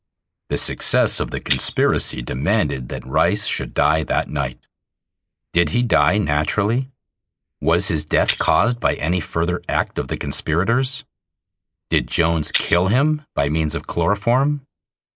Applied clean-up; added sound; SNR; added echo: neural mask model Resemble Enhance denoiser.